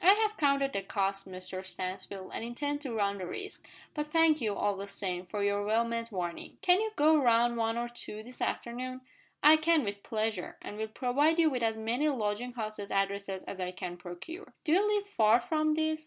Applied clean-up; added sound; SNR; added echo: none; none; none; none.